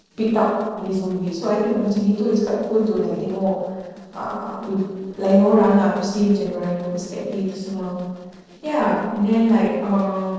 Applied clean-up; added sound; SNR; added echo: neural separator model SepFormer DNS4.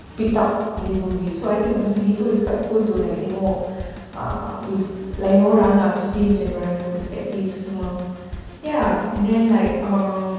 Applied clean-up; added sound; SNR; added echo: none; Drum kit; 15 dB; reverberation time 1.2 s.